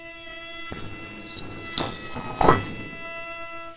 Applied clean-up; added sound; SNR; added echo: neural separator model SepFormer WHAMR!.